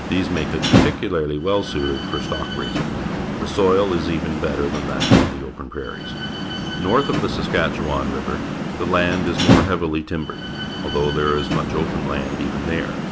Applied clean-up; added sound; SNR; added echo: none; Slam; -1 dB; none.